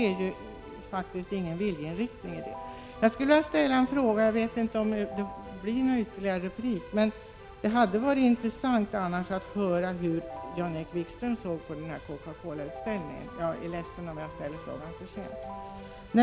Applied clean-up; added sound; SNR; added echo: none; Keyboard (musical); 15 dB; none.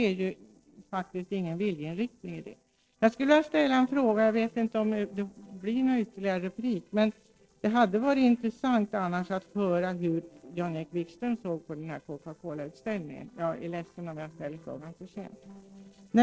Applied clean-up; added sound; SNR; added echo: neural separator model SepFormer DNS4.